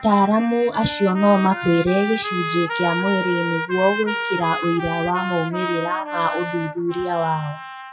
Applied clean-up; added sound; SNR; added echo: classical method WPE with log-MMSE.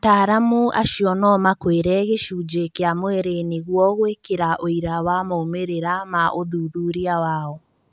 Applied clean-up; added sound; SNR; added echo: none; none; none; none.